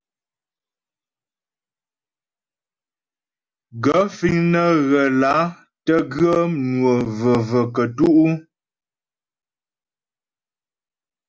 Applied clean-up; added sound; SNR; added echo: none; none; none; none.